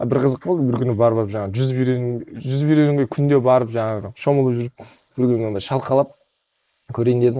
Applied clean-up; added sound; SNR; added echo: neural mask model Resemble Enhance denoiser.